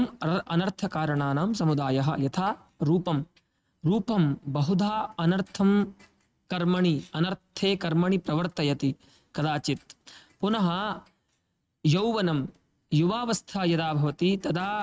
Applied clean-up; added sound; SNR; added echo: neural mask model RNNoise.